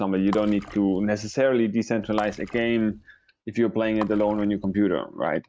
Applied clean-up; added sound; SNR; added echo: neural mask model RNNoise.